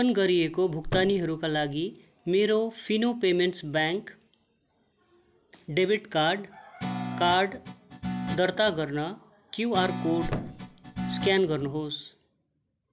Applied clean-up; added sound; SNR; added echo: none; Guitar + Thump, thud; 8 dB; none.